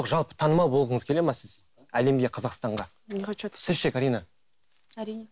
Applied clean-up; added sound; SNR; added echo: none; none; none; none.